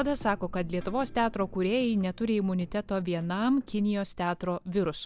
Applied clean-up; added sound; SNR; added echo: none; none; none; none.